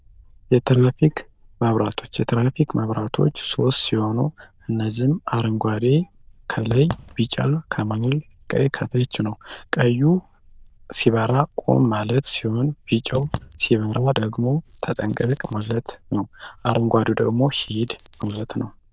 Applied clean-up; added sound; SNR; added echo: neural diffusion model UNIVERSE++.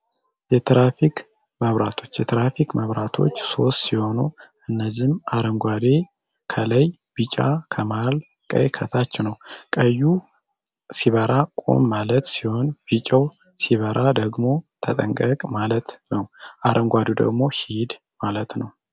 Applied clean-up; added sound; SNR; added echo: none; none; none; none.